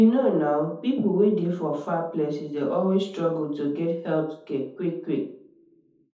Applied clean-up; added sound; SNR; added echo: none; none; none; reverberation time 0.6 s.